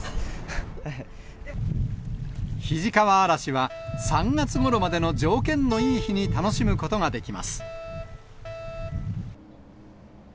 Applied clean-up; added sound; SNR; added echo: none; Keyboard (musical) + Alarm; 15 dB; none.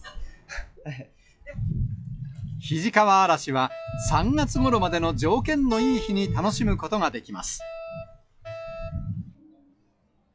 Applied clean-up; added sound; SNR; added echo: classical method log-MMSE.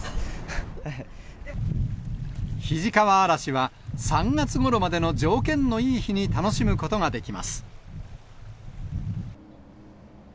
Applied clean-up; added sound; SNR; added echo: none; none; none; none.